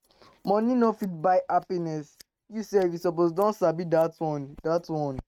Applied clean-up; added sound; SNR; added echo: neural mask model RNNoise.